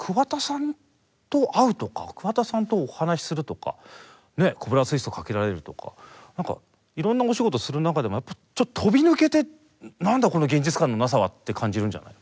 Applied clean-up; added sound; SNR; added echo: none; none; none; none.